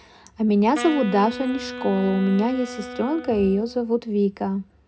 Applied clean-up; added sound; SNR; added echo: none; Wind instrument, woodwind instrument; 13 dB; reverberation time 0.3 s.